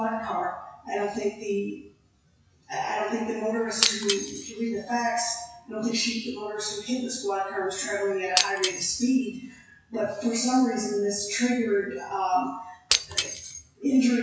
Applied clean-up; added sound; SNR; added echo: classical method WPE with log-MMSE.